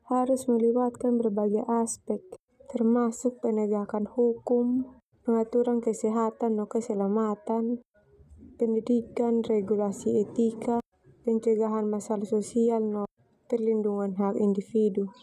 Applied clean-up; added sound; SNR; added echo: none; none; none; none.